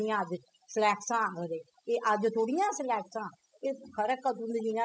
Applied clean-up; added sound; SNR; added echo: classical method spectral subtraction.